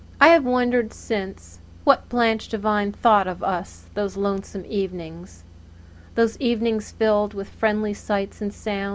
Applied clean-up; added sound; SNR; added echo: none; none; none; none.